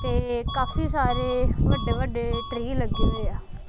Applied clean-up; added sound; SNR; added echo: none; Bus / Alarm; 15 dB; none.